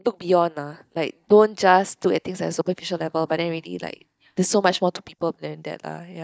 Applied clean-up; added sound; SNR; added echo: neural mask model DeepFilterNet 3.